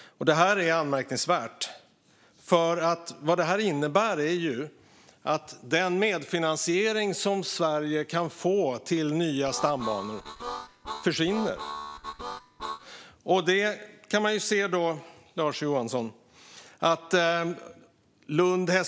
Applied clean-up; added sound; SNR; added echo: none; Harmonica; 10 dB; none.